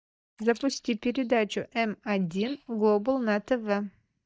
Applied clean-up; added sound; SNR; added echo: neural mask model DeepFilterNet 3.